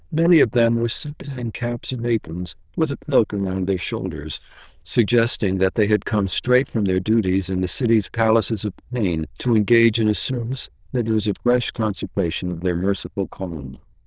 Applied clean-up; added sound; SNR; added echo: neural diffusion model UNIVERSE++.